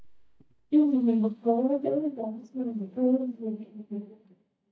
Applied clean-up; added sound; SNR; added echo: neural mask model DeepFilterNet 3.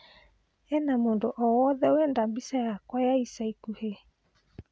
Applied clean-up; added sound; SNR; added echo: none; none; none; none.